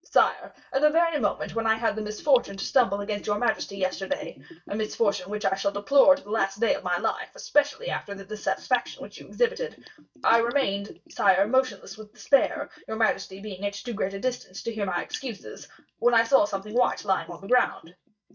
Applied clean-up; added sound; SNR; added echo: neural mask model DeepFilterNet 3.